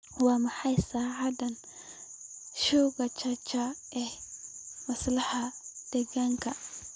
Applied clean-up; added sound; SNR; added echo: none; none; none; none.